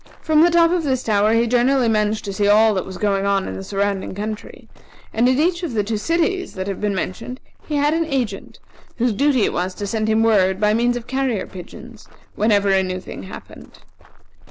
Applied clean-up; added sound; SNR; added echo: none; Walk, footsteps; 18 dB; none.